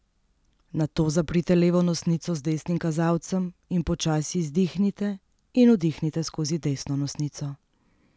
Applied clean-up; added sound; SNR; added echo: none; none; none; none.